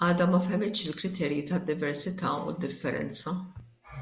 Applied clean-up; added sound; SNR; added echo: none; none; none; none.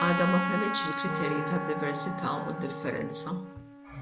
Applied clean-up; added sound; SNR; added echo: none; Wind instrument, woodwind instrument + Trumpet; 2 dB; none.